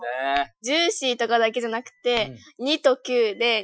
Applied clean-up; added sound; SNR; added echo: classical method Wiener filter.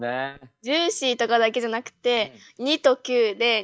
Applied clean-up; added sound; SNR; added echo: neural mask model DeepFilterNet 3.